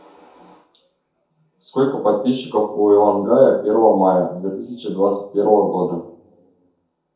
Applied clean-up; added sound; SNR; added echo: none; none; none; reverberation time 0.6 s.